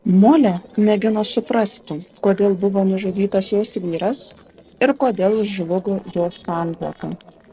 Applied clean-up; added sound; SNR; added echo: neural separator model SepFormer DNS4.